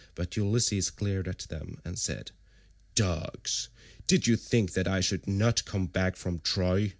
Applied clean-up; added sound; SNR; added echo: none; none; none; none.